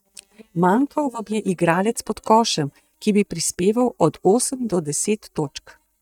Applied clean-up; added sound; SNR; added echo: neural mask model DeepFilterNet 3.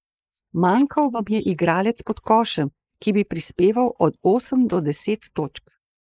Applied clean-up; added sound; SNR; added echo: neural mask model Resemble Enhance denoiser.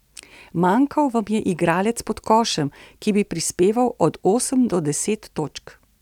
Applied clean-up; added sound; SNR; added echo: none; none; none; none.